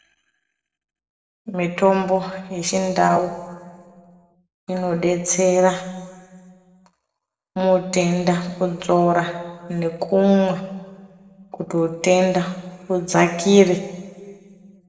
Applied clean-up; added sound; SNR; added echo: none; none; none; reverberation time 1.3 s.